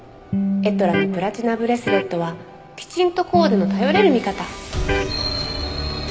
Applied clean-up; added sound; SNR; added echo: none; Electric guitar; 1 dB; none.